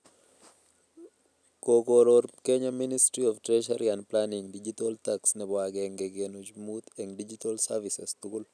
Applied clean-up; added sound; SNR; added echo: none; none; none; none.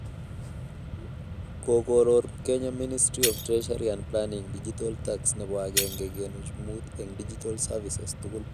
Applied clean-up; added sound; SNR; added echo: none; Shatter + Mechanisms; 6 dB; none.